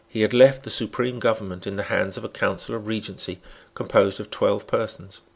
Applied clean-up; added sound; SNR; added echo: none; none; none; none.